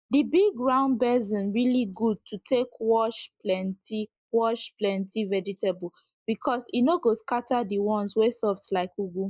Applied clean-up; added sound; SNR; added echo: neural mask model Resemble Enhance denoiser.